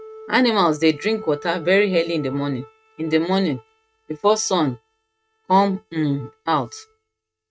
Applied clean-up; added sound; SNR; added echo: neural mask model RNNoise.